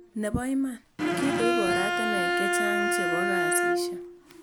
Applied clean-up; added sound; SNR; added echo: none; Bowed string instrument; -4 dB; none.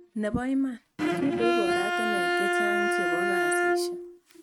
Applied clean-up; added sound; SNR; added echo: neural mask model RNNoise.